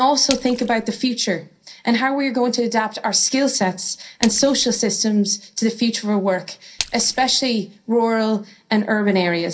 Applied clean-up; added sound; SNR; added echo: none; Splash, splatter; 13 dB; reverberation time 0.3 s.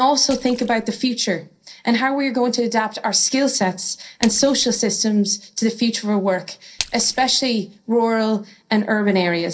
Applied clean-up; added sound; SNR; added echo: neural separator model SepFormer DNS4.